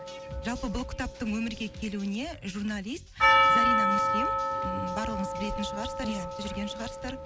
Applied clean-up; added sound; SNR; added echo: none; Percussion; -5 dB; none.